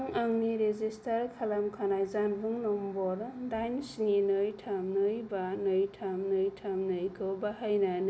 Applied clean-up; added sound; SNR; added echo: none; none; none; none.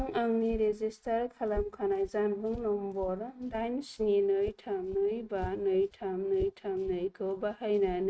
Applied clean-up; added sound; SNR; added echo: neural mask model RNNoise.